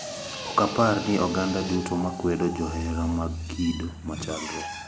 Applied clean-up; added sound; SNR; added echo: none; Drill; 10 dB; none.